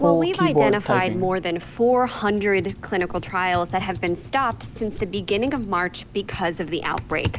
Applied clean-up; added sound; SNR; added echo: none; Typing; 4 dB; none.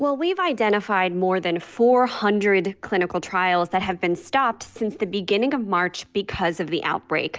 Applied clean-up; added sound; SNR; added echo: none; none; none; none.